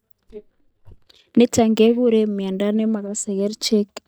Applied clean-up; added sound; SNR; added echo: neural mask model DeepFilterNet 3.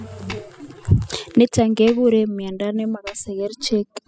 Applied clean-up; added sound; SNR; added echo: classical method spectral subtraction.